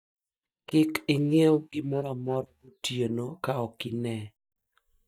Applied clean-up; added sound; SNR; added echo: neural mask model DeepFilterNet 3.